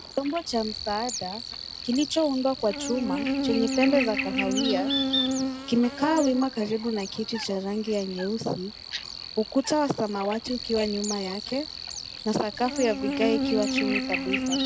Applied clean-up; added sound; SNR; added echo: none; Buzz; 3 dB; none.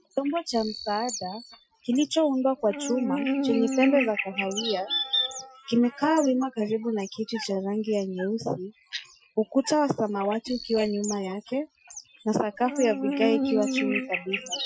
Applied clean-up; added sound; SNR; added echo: classical method Wiener filter.